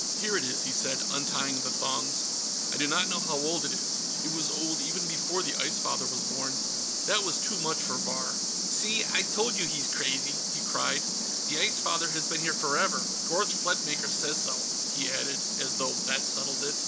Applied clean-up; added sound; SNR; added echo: none; Cricket; -4 dB; none.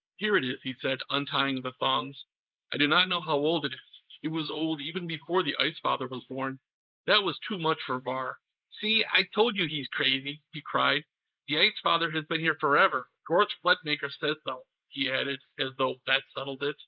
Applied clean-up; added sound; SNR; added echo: neural mask model Resemble Enhance denoiser.